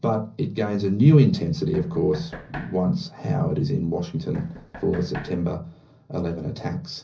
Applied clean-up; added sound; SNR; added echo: none; Knock; 17 dB; reverberation time 0.5 s.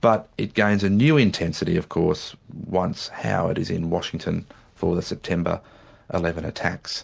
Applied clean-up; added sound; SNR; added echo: none; none; none; none.